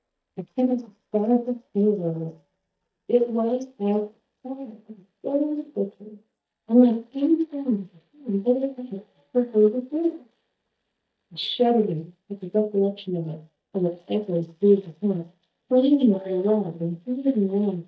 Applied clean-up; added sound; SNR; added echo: neural mask model DeepFilterNet 3.